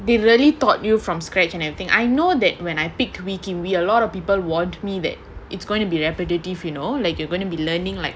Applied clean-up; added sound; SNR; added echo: none; none; none; none.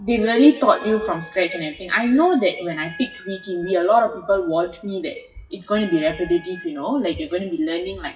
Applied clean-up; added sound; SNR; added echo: classical method WPE with log-MMSE.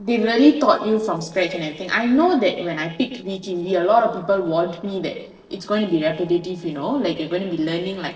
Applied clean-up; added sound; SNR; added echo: neural separator model SepFormer DNS4.